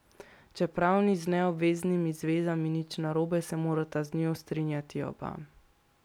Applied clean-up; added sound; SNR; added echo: none; none; none; none.